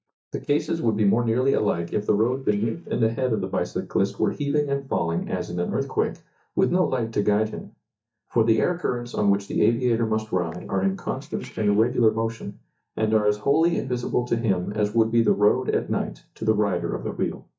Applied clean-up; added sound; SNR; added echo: neural mask model DeepFilterNet 3.